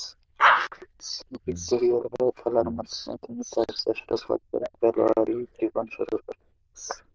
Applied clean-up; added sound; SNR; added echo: neural diffusion model UNIVERSE++.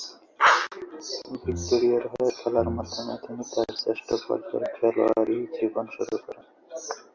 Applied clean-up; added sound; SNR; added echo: none; Brass instrument; 11 dB; none.